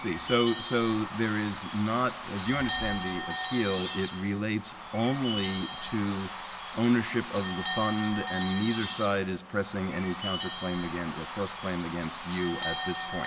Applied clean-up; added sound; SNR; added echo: none; Bird / Bell; 3 dB; none.